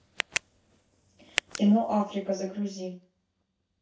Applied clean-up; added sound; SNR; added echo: neural mask model DeepFilterNet 3.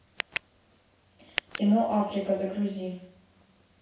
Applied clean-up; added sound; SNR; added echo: none; Tick; 11 dB; reverberation time 0.6 s.